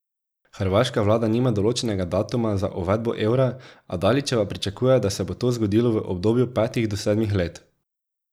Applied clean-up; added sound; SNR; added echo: none; none; none; none.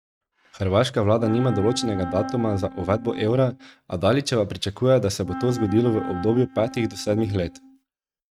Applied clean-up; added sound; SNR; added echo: neural mask model RNNoise.